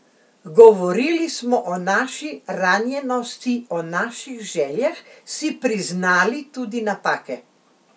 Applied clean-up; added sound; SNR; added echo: none; none; none; none.